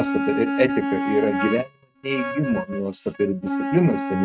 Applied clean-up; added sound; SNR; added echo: neural mask model RNNoise.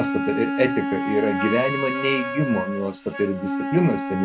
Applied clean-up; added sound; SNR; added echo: none; Wind instrument, woodwind instrument; 3 dB; none.